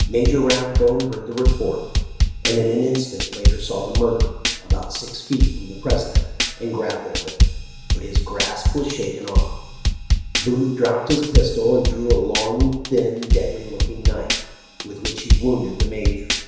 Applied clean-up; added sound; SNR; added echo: none; Drum / Drum kit; -2 dB; reverberation time 1.0 s.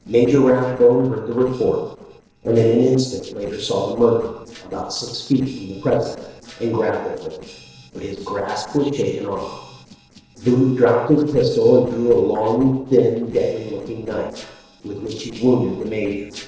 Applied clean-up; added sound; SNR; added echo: neural separator model SepFormer DNS4.